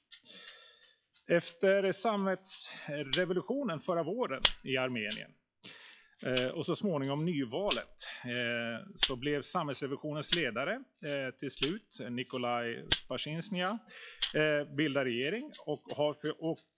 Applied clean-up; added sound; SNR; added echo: classical method log-MMSE.